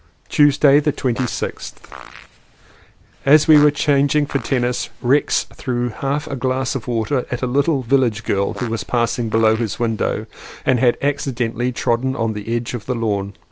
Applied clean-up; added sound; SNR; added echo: none; Fart; 19 dB; none.